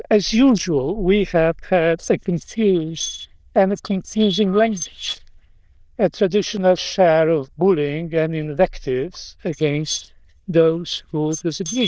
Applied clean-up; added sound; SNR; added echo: neural diffusion model UNIVERSE++.